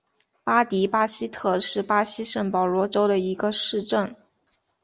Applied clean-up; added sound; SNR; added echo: none; none; none; none.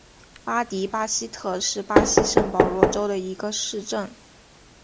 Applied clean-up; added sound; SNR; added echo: none; Knock; -2 dB; none.